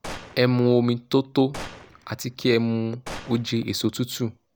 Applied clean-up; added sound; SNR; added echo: none; Gunshot, gunfire; 17 dB; none.